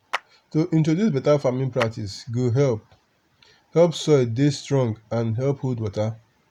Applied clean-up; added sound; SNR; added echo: none; Clapping; 15 dB; none.